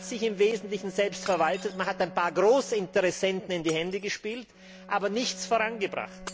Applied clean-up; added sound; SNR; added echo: none; Shatter + Bowed string instrument; 17 dB; none.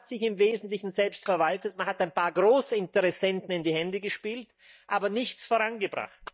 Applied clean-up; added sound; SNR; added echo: neural mask model DeepFilterNet 3.